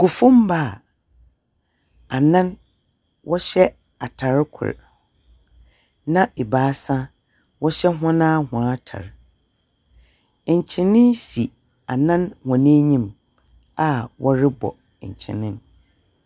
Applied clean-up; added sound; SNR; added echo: none; none; none; none.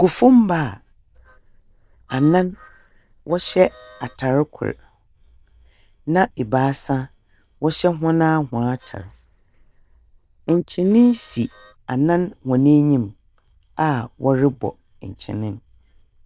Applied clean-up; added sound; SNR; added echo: neural diffusion model UNIVERSE++.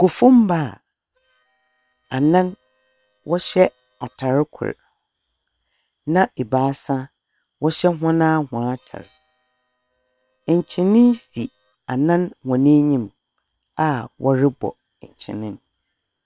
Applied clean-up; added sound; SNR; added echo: neural separator model SepFormer WHAM!.